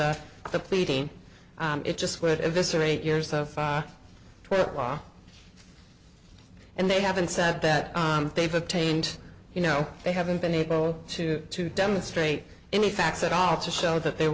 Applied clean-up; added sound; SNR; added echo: none; none; none; none.